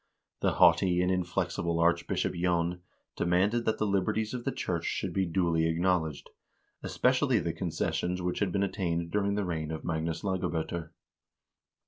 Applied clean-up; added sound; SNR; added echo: none; none; none; none.